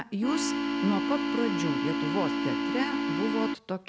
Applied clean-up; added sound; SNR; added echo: none; Organ; -3 dB; none.